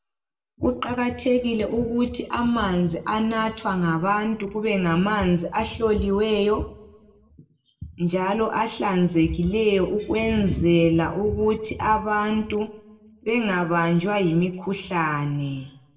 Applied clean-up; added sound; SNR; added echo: none; none; none; reverberation time 0.6 s.